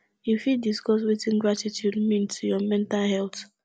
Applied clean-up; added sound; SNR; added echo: none; none; none; none.